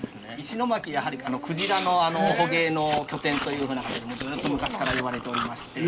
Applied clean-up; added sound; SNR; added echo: none; Chewing, mastication; 9 dB; none.